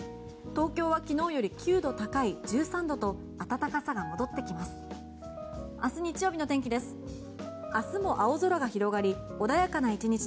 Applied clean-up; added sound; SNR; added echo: none; none; none; none.